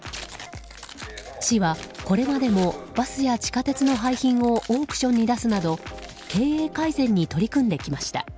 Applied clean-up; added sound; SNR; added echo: none; Tearing; 19 dB; none.